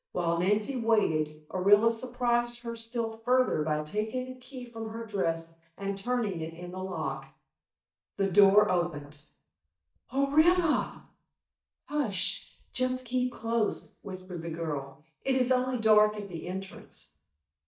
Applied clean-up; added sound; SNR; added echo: neural mask model DeepFilterNet 3.